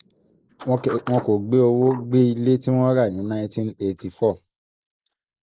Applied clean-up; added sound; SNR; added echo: neural mask model Resemble Enhance denoiser.